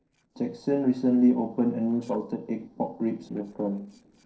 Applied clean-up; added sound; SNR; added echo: neural separator model SepFormer DNS4.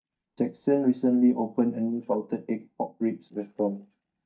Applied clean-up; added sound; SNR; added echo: neural mask model DeepFilterNet 3.